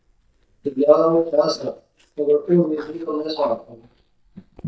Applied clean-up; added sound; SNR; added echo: neural mask model DeepFilterNet 3.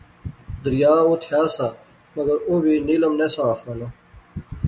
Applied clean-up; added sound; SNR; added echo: none; none; none; none.